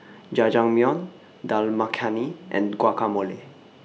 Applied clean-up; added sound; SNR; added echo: none; none; none; none.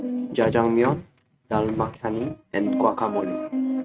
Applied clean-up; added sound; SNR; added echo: neural mask model RNNoise.